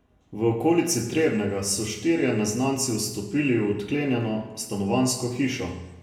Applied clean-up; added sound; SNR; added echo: none; none; none; reverberation time 0.7 s.